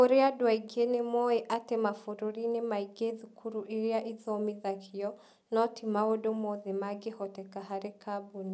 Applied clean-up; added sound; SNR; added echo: none; none; none; none.